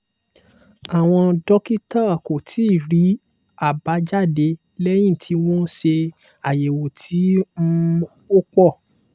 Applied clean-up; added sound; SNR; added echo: none; none; none; none.